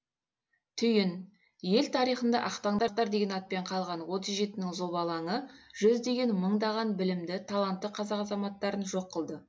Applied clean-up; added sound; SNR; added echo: none; none; none; none.